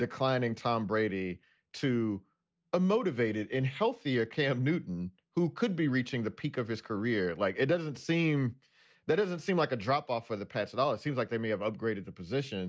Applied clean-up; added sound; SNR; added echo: none; none; none; none.